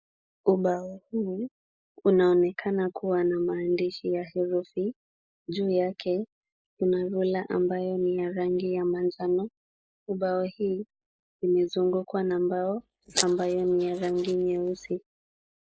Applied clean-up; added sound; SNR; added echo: neural mask model Resemble Enhance denoiser.